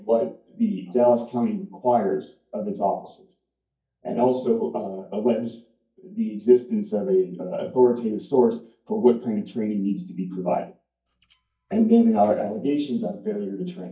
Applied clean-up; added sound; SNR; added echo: neural mask model DeepFilterNet 3.